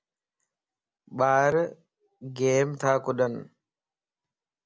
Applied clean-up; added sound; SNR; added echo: none; none; none; none.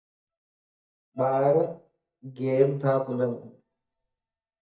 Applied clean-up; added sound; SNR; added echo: neural mask model DeepFilterNet 3.